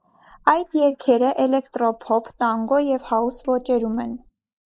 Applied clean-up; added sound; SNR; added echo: neural mask model Resemble Enhance denoiser.